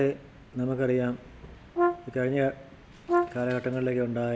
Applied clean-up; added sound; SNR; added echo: none; Brass instrument; 1 dB; none.